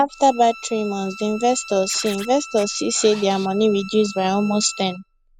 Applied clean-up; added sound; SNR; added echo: none; Bowed string instrument + Scratching (performance technique); 17 dB; none.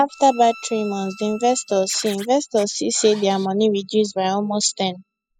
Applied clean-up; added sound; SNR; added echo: classical method spectral subtraction.